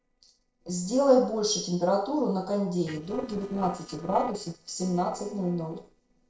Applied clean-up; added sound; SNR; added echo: neural separator model SepFormer DNS4.